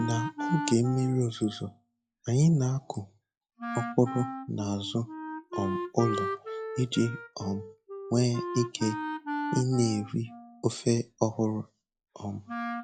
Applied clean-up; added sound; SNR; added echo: classical method log-MMSE.